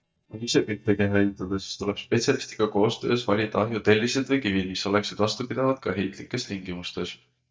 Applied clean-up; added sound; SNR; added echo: neural mask model DeepFilterNet 3.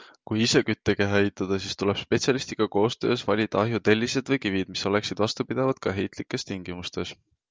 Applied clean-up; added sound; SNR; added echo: none; none; none; none.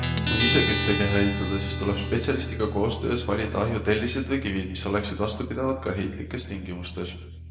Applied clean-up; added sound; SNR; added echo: none; Guitar; 3 dB; reverberation time 0.8 s.